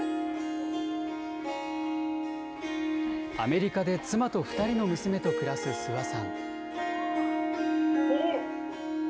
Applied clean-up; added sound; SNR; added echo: none; Harp; -2 dB; none.